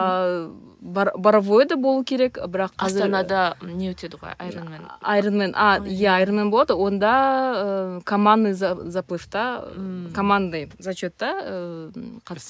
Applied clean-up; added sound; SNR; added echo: none; none; none; none.